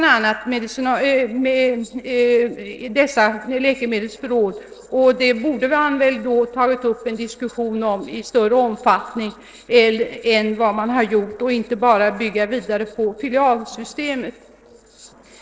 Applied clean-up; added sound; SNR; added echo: neural separator model SepFormer DNS4.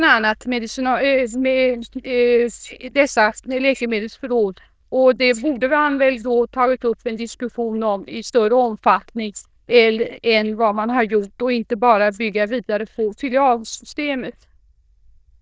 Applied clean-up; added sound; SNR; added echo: neural diffusion model UNIVERSE++.